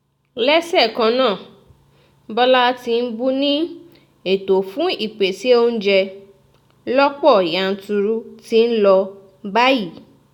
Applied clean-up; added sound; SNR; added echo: none; none; none; none.